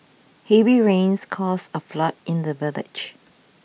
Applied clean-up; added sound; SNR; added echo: none; none; none; none.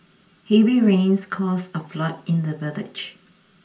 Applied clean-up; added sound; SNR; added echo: none; none; none; reverberation time 0.3 s.